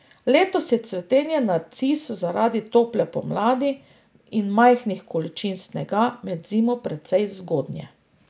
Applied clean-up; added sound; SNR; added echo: none; none; none; none.